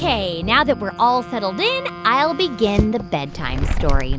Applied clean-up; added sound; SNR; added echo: none; Wind instrument, woodwind instrument; 18 dB; none.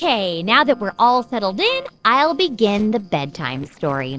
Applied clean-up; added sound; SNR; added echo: neural separator model SepFormer DNS4.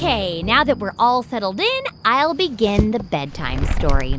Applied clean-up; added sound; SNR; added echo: none; none; none; none.